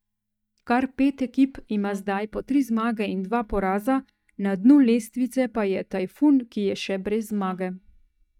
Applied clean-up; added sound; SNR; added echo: neural mask model DeepFilterNet 3.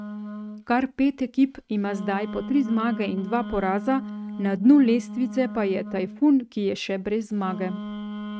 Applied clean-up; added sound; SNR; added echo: neural mask model RNNoise.